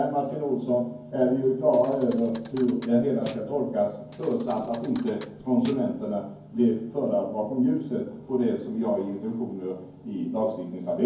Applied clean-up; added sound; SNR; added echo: none; Thump, thud; 18 dB; reverberation time 0.9 s.